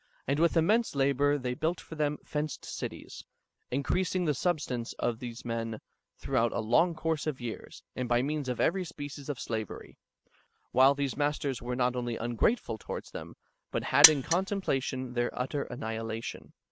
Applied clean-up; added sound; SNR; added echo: none; Mechanisms; -4 dB; none.